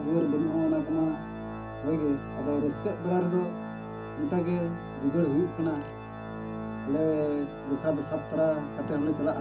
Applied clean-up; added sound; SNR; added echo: none; Organ; 9 dB; reverberation time 0.4 s.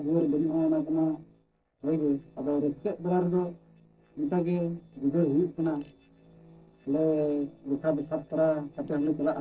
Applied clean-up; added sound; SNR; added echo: neural separator model SepFormer DNS4.